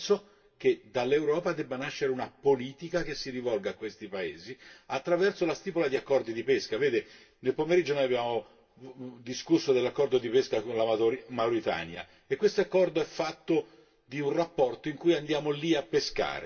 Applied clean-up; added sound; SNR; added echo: none; none; none; reverberation time 0.2 s.